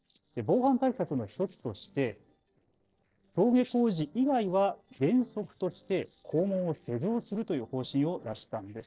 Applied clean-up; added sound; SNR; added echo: neural separator model SepFormer DNS4.